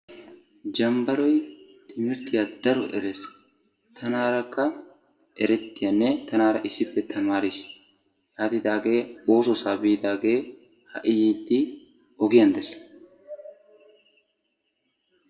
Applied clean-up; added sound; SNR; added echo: none; none; none; reverberation time 0.5 s.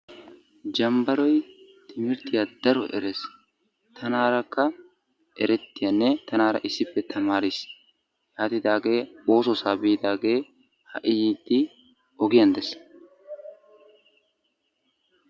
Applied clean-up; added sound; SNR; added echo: none; none; none; none.